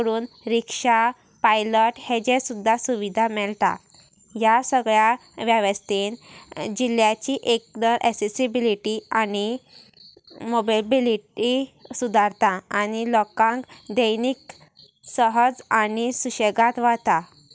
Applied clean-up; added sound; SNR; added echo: none; none; none; none.